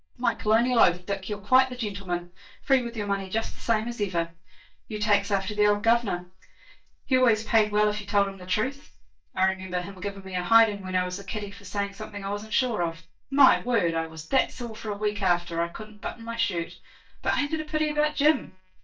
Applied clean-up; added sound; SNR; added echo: neural mask model DeepFilterNet 3.